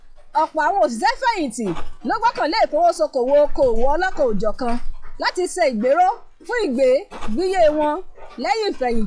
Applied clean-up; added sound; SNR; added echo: classical method log-MMSE.